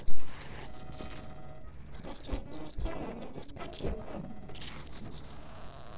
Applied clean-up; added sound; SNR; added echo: neural separator model SepFormer DNS4.